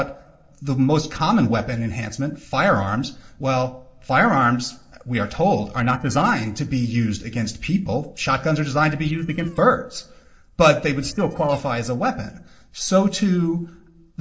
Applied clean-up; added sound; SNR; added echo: neural separator model SepFormer DNS4.